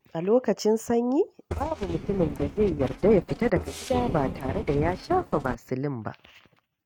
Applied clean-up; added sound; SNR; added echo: neural mask model RNNoise.